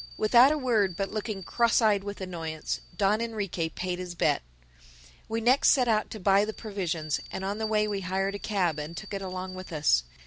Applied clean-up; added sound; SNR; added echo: none; Bell; 19 dB; none.